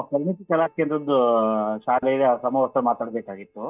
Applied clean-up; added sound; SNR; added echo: neural mask model DeepFilterNet 3.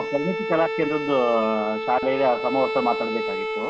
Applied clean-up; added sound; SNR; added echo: none; Bowed string instrument; 4 dB; none.